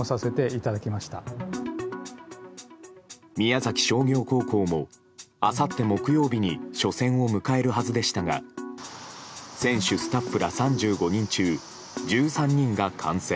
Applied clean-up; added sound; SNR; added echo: none; none; none; none.